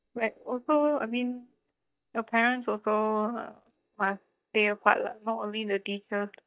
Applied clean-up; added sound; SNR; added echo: neural mask model DeepFilterNet 3.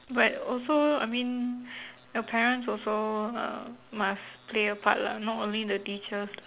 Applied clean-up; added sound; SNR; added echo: none; none; none; none.